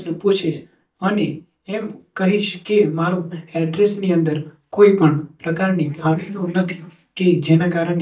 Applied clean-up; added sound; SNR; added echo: neural mask model DeepFilterNet 3.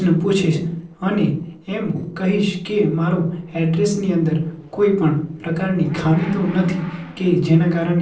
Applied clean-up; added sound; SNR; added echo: neural separator model SepFormer DNS4.